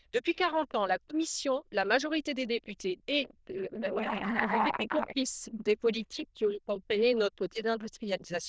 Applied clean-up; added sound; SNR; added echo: neural diffusion model UNIVERSE++.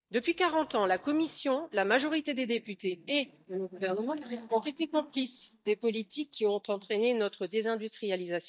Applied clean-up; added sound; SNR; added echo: neural mask model DeepFilterNet 3.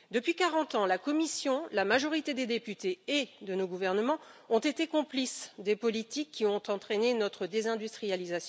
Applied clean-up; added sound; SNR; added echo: none; none; none; none.